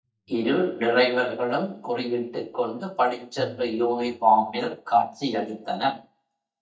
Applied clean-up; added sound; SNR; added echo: neural mask model DeepFilterNet 3.